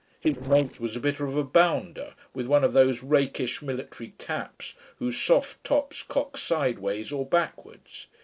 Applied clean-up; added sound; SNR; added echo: neural separator model SepFormer DNS4.